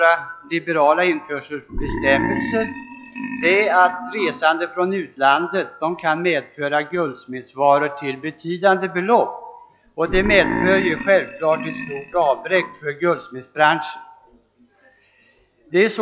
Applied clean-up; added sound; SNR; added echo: classical method log-MMSE.